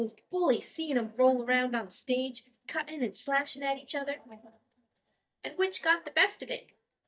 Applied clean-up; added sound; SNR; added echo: neural mask model DeepFilterNet 3.